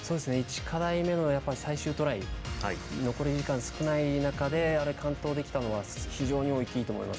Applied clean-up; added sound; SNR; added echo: none; none; none; none.